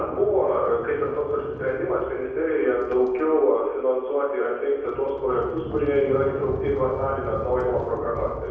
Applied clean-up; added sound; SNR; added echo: none; Sliding door; 14 dB; reverberation time 1.1 s.